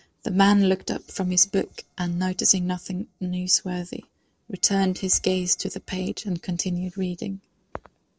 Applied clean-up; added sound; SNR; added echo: neural separator model SepFormer DNS4.